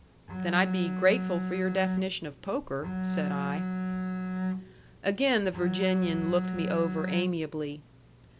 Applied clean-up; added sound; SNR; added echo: none; Bowed string instrument; 1 dB; none.